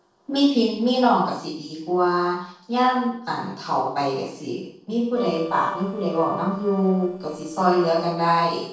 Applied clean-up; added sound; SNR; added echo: neural separator model SepFormer DNS4.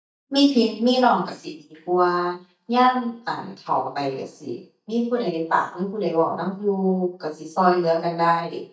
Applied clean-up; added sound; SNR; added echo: neural mask model DeepFilterNet 3.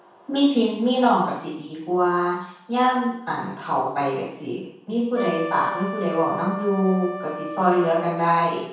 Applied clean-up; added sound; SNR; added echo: none; Trumpet; 10 dB; reverberation time 0.6 s.